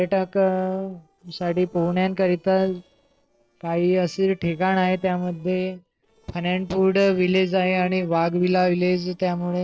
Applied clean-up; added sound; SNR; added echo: neural separator model SepFormer DNS4.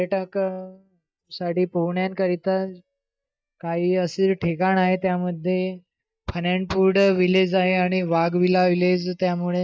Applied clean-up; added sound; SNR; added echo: neural mask model DeepFilterNet 3.